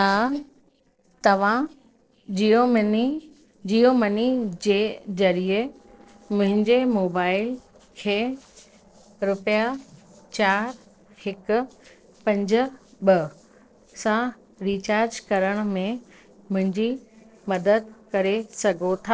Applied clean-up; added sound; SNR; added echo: neural separator model SepFormer DNS4.